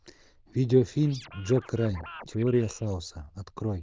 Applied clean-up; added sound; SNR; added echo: neural diffusion model UNIVERSE++.